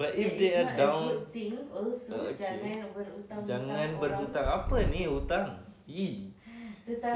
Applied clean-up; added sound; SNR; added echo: none; Purr; 4 dB; none.